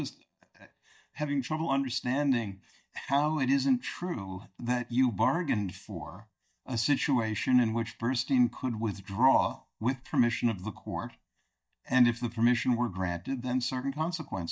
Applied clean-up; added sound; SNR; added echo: neural mask model DeepFilterNet 3.